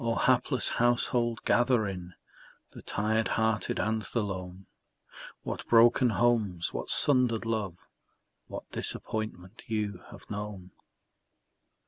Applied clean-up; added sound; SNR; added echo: none; none; none; none.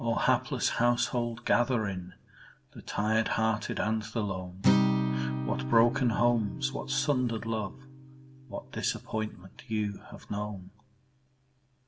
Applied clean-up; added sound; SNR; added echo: none; Acoustic guitar; 5 dB; reverberation time 0.3 s.